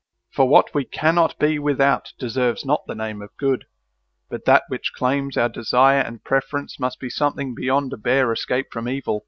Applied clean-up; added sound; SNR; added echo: none; none; none; none.